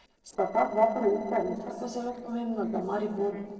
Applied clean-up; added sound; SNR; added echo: neural separator model SepFormer DNS4.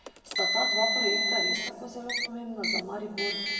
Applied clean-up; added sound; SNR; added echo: none; Car; -4 dB; reverberation time 2.0 s.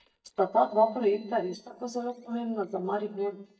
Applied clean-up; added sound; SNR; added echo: neural mask model DeepFilterNet 3.